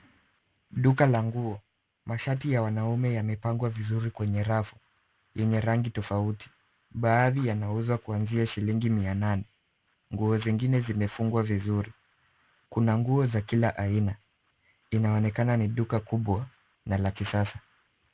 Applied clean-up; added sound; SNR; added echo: none; none; none; none.